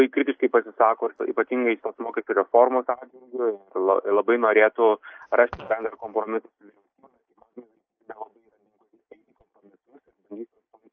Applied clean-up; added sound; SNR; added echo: neural mask model DeepFilterNet 3.